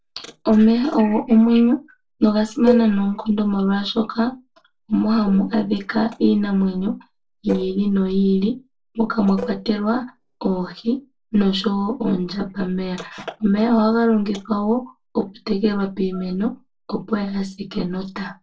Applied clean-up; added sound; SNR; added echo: neural separator model SepFormer DNS4.